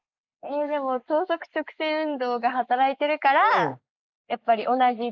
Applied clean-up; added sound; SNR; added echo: neural mask model Resemble Enhance denoiser.